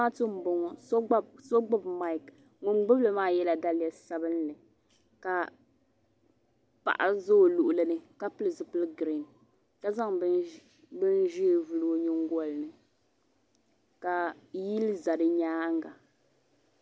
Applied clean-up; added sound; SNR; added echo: none; none; none; none.